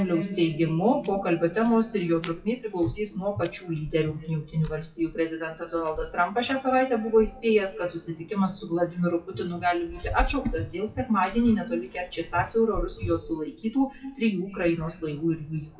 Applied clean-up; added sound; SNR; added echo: classical method WPE with log-MMSE.